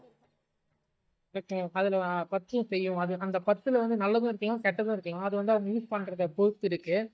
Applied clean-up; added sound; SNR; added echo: neural mask model DeepFilterNet 3.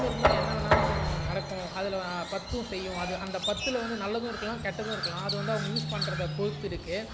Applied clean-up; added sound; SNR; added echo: none; Knock + Crow; -2 dB; none.